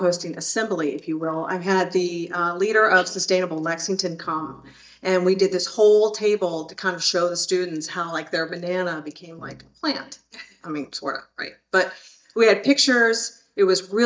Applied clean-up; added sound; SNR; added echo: neural mask model DeepFilterNet 3.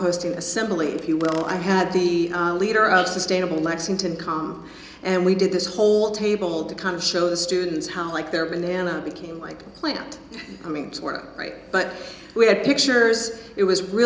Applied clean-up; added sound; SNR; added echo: none; none; none; none.